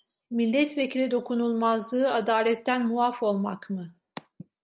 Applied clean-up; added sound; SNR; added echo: none; none; none; none.